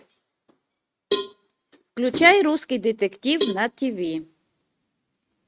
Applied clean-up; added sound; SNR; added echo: neural mask model RNNoise.